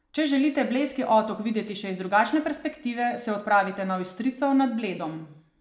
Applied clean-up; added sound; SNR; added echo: none; none; none; none.